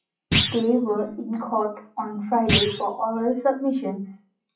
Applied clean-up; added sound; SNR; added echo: classical method WPE with log-MMSE.